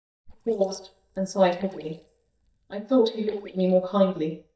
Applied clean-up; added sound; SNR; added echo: neural mask model DeepFilterNet 3.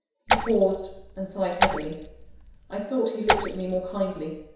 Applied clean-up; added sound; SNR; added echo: none; Raindrop / Splash, splatter; 1 dB; reverberation time 0.7 s.